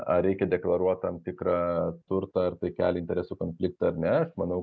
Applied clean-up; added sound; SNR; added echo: none; none; none; none.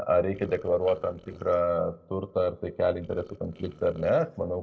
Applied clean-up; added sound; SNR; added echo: neural separator model SepFormer DNS4.